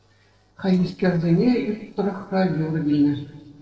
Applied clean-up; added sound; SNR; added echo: neural separator model SepFormer DNS4.